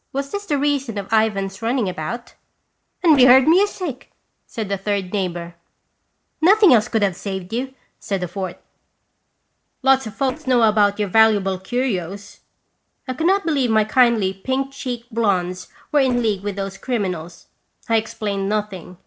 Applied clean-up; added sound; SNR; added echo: neural separator model SepFormer DNS4.